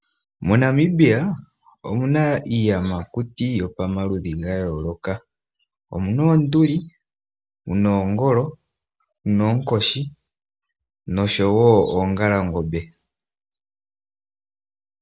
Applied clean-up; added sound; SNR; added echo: none; none; none; none.